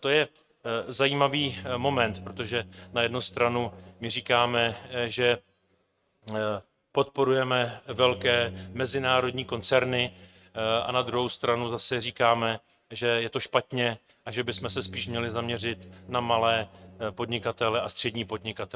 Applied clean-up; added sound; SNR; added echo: neural mask model RNNoise.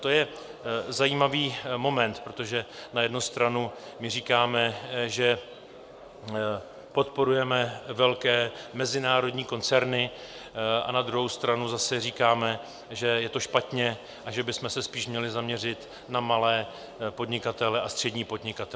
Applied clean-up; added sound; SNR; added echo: none; none; none; none.